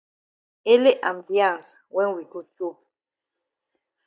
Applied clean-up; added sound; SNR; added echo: neural mask model DeepFilterNet 3.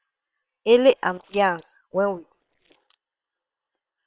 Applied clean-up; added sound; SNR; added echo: neural separator model SepFormer WHAM!.